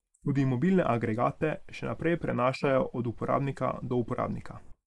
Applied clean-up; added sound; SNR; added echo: neural mask model Resemble Enhance denoiser.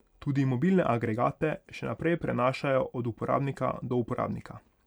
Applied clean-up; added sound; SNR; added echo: none; none; none; none.